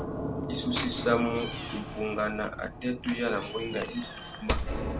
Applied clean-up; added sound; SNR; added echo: none; Knock / Slam; 3 dB; none.